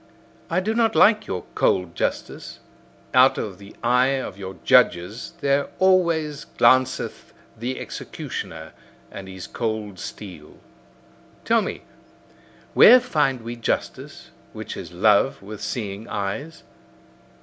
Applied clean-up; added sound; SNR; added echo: none; none; none; none.